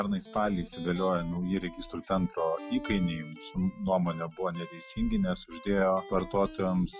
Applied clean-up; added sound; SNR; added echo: classical method Wiener filter.